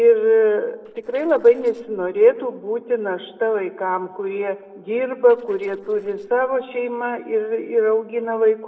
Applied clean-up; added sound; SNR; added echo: neural separator model SepFormer DNS4.